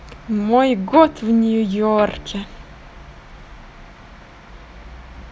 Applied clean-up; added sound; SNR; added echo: none; Guitar; 19 dB; none.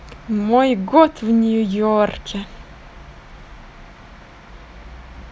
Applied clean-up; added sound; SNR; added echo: none; none; none; none.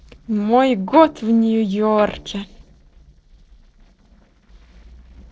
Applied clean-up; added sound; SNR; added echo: neural separator model SepFormer DNS4.